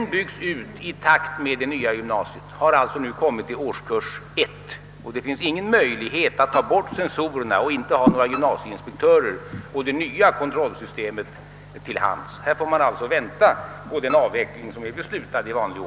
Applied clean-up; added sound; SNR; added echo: none; Bowed string instrument; 14 dB; none.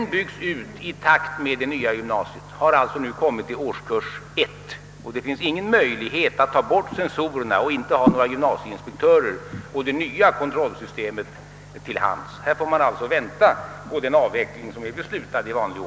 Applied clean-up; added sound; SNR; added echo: none; none; none; none.